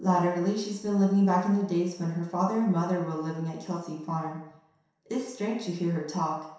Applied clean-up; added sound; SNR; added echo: none; none; none; reverberation time 0.7 s.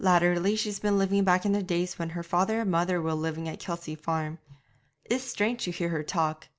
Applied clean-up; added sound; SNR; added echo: none; none; none; none.